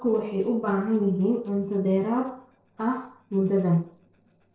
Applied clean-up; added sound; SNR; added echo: neural separator model SepFormer DNS4.